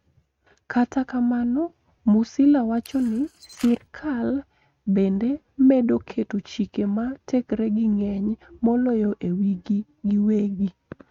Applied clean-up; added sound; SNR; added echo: neural mask model RNNoise.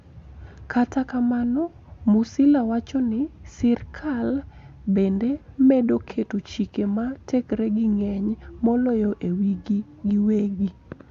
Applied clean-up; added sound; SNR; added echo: none; none; none; none.